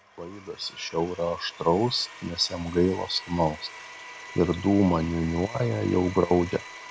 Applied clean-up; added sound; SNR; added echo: none; Domestic sounds, home sounds; 17 dB; none.